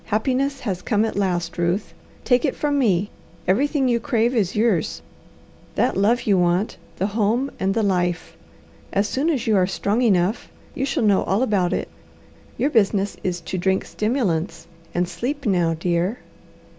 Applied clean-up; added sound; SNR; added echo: none; none; none; none.